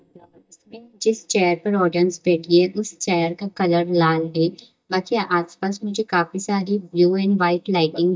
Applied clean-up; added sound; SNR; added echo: neural mask model DeepFilterNet 3.